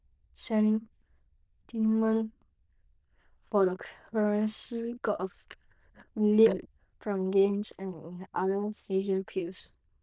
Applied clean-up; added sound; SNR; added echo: neural diffusion model UNIVERSE++.